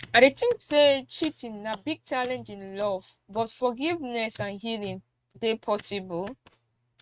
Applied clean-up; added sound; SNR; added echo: neural mask model RNNoise.